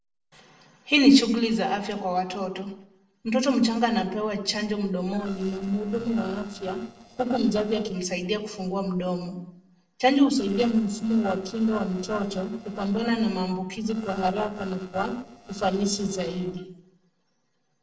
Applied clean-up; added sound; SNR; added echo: neural separator model SepFormer DNS4.